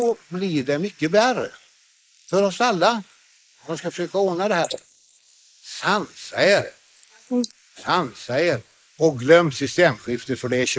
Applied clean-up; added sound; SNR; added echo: neural mask model Resemble Enhance denoiser.